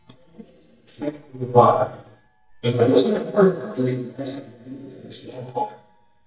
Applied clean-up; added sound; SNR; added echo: neural mask model DeepFilterNet 3.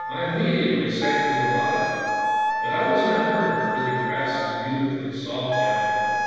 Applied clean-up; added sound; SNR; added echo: none; Wind instrument, woodwind instrument; 1 dB; reverberation time 2.1 s.